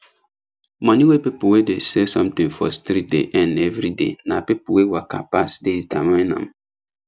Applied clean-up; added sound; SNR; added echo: none; none; none; none.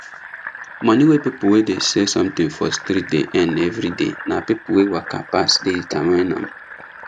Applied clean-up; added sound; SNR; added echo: none; Fill (with liquid); 15 dB; none.